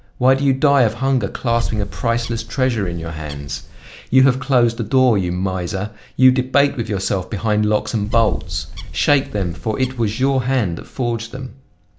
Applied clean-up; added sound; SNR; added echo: none; Bird; 6 dB; none.